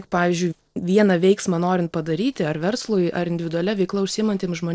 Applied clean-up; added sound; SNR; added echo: neural separator model SepFormer DNS4.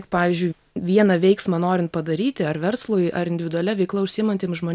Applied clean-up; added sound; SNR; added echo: none; none; none; none.